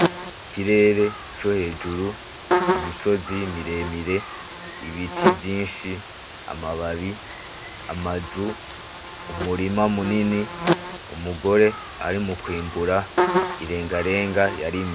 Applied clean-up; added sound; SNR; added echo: none; Buzz; 3 dB; none.